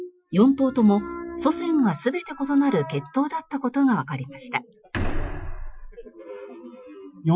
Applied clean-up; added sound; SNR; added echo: classical method Wiener filter.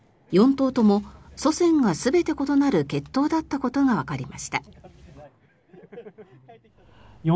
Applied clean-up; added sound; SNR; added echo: none; none; none; none.